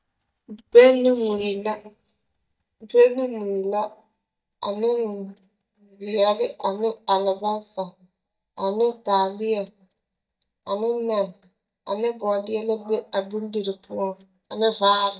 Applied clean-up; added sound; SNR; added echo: neural mask model DeepFilterNet 3.